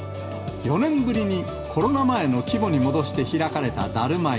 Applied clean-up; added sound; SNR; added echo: none; none; none; reverberation time 0.9 s.